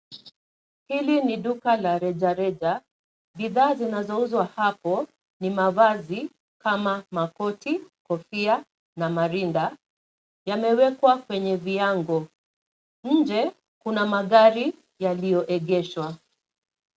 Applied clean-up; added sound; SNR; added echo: none; none; none; none.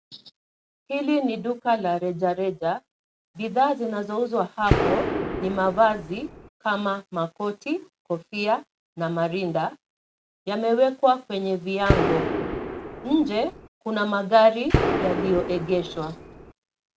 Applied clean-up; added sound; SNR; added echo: none; Gunshot, gunfire; 1 dB; none.